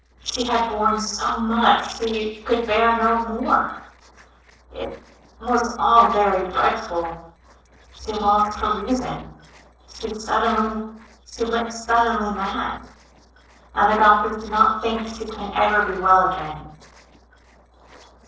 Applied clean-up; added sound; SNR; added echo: neural separator model SepFormer DNS4.